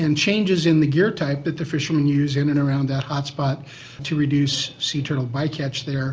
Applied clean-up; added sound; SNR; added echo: none; none; none; none.